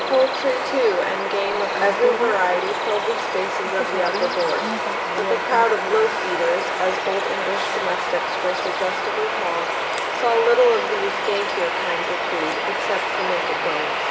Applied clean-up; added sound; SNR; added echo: none; Bird vocalization, bird call, bird song; 0 dB; reverberation time 1.6 s.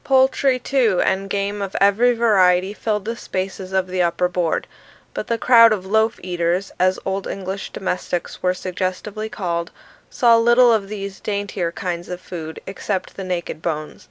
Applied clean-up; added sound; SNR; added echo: none; none; none; none.